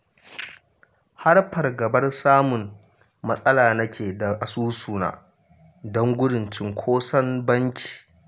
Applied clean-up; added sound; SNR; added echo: none; none; none; none.